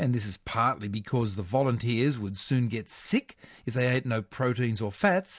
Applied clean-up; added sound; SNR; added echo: none; none; none; none.